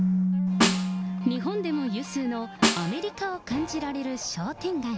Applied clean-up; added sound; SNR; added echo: none; Snare drum + Keyboard (musical); -2 dB; none.